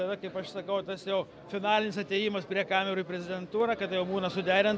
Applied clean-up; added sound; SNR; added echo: none; none; none; none.